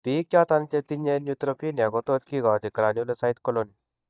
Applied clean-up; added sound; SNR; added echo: neural mask model DeepFilterNet 3.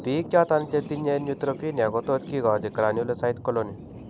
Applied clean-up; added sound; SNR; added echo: none; Thunder; 14 dB; none.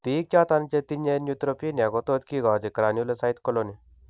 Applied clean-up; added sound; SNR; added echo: none; none; none; none.